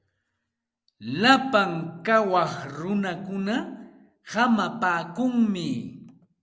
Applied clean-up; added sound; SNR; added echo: none; none; none; none.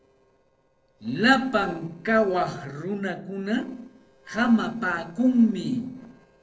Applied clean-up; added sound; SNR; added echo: neural separator model SepFormer DNS4.